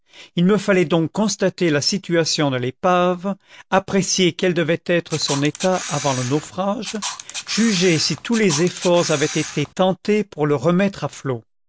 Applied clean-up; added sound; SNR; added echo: none; Camera; 10 dB; none.